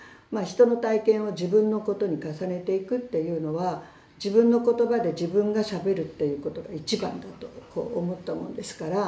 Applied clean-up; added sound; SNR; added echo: none; none; none; none.